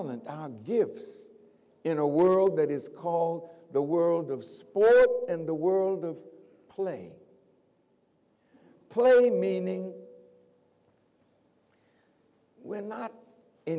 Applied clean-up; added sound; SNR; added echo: none; none; none; none.